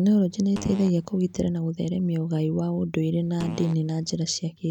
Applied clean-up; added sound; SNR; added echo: none; Fart; 17 dB; none.